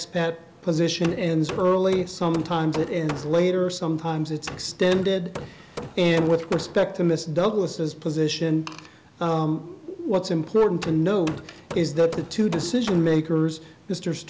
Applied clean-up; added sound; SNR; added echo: none; Hammer; 14 dB; none.